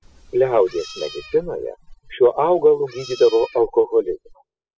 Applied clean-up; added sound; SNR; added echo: classical method spectral subtraction.